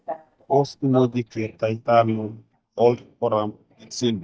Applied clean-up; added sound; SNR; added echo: neural mask model DeepFilterNet 3.